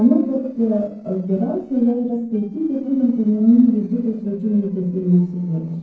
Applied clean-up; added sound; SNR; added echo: neural separator model SepFormer DNS4.